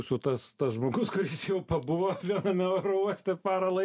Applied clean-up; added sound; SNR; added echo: none; none; none; none.